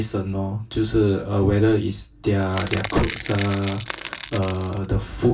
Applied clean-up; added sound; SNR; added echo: none; Crackle / Crushing; 10 dB; reverberation time 0.2 s.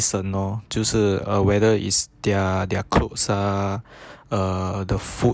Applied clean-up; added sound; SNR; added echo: none; none; none; none.